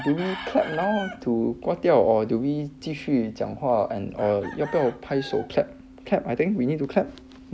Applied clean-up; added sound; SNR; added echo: none; Chicken, rooster; 17 dB; none.